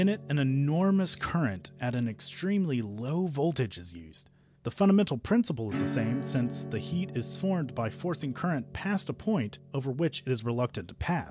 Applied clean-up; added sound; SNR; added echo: none; Acoustic guitar / Strum; 13 dB; none.